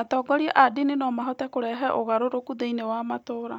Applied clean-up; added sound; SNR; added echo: none; none; none; none.